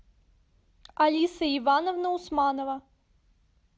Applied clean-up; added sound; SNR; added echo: none; none; none; none.